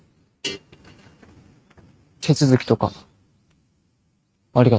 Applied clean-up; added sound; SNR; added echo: neural mask model RNNoise.